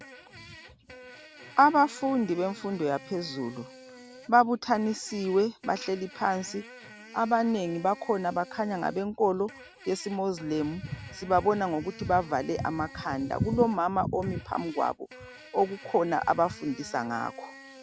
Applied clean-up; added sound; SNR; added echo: none; Fart; 20 dB; none.